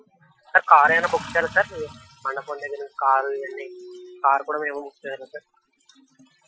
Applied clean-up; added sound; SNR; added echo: classical method Wiener filter.